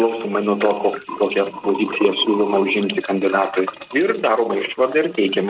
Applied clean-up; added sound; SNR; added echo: neural mask model RNNoise.